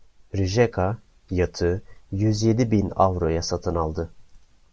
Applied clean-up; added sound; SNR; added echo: none; none; none; none.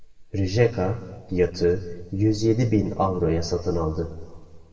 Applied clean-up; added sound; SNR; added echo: none; none; none; reverberation time 1.6 s.